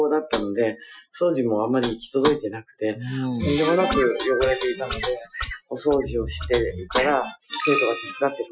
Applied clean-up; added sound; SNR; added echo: classical method Wiener filter.